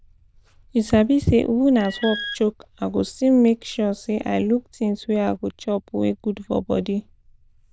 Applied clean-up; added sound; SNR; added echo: neural diffusion model UNIVERSE++.